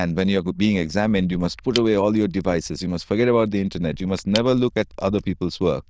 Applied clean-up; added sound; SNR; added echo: neural diffusion model UNIVERSE++.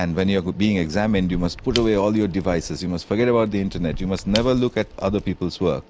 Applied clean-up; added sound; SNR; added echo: none; Shatter / Crushing; 13 dB; none.